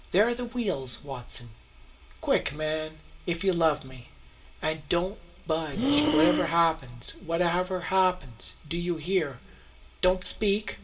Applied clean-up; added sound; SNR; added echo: none; Breathing; -1 dB; reverberation time 0.3 s.